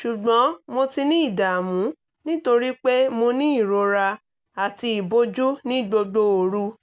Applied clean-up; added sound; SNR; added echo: none; none; none; none.